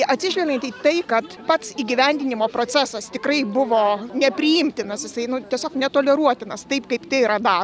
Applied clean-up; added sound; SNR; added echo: none; none; none; none.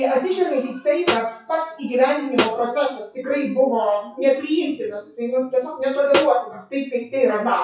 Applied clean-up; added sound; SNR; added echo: classical method WPE with log-MMSE.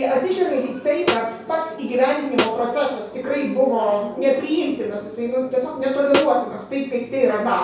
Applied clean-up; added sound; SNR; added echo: none; Snare drum; 8 dB; reverberation time 0.6 s.